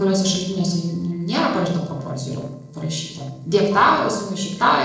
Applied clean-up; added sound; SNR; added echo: neural separator model SepFormer DNS4.